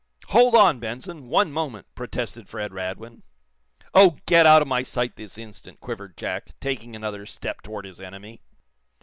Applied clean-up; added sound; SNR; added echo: none; none; none; none.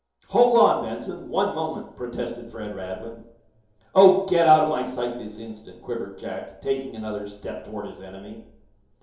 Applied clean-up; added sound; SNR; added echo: none; none; none; reverberation time 2.8 s.